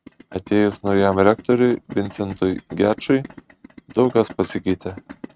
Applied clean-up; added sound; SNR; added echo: neural mask model RNNoise.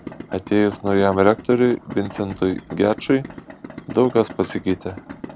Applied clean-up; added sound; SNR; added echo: none; Idling; 16 dB; none.